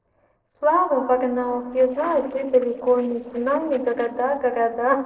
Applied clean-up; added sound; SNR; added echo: neural separator model SepFormer DNS4.